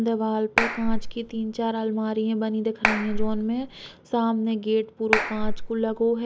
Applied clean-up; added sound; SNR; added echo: none; Clapping; 0 dB; none.